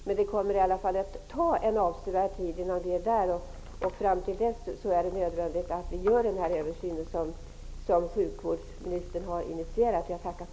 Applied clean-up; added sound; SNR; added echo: none; Purr; 13 dB; none.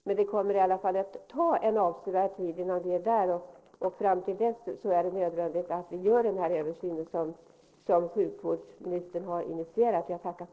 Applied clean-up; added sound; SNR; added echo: neural separator model SepFormer DNS4.